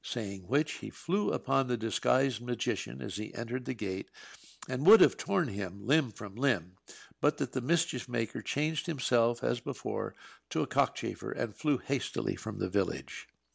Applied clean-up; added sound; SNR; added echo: none; none; none; none.